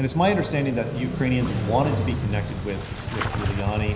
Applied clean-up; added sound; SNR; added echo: none; Engine starting / Motorcycle; 3 dB; reverberation time 0.9 s.